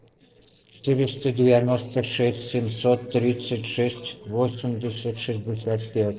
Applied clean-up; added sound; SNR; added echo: neural separator model SepFormer DNS4.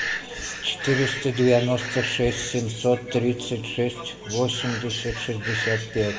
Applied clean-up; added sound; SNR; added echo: none; Breathing; 9 dB; reverberation time 1.2 s.